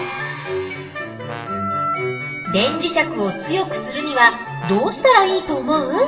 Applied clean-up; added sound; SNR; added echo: none; Brass instrument; 18 dB; reverberation time 0.8 s.